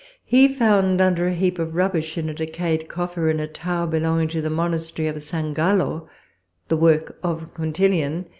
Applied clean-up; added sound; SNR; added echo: none; none; none; none.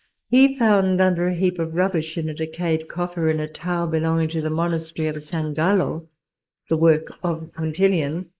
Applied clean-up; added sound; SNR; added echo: neural mask model Resemble Enhance denoiser.